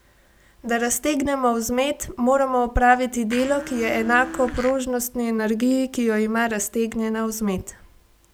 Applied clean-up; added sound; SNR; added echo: none; Domestic sounds, home sounds; 12 dB; none.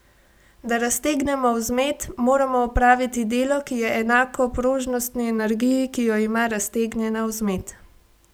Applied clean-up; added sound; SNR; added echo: none; none; none; none.